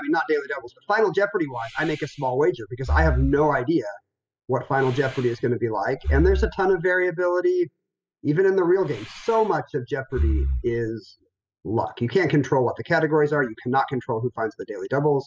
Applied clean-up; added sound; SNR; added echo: classical method spectral subtraction.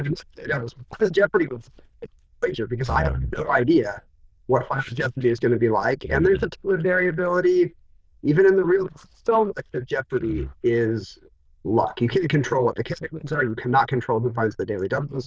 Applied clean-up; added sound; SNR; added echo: neural diffusion model UNIVERSE++.